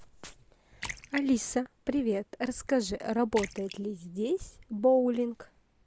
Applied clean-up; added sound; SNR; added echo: none; Splash, splatter; 17 dB; none.